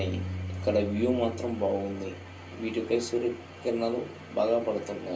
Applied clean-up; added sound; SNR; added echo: none; Bass guitar; 10 dB; reverberation time 0.3 s.